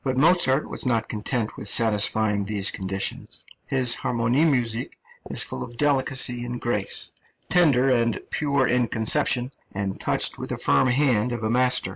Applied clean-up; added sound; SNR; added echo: none; none; none; none.